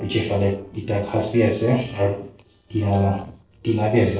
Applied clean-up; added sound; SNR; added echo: neural separator model SepFormer DNS4.